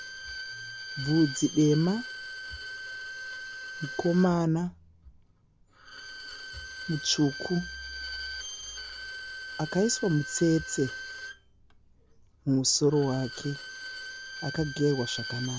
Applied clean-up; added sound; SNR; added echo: none; Bowed string instrument; 10 dB; none.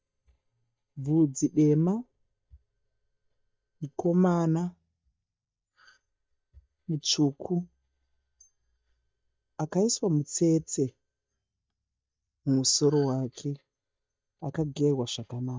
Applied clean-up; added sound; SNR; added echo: neural mask model DeepFilterNet 3.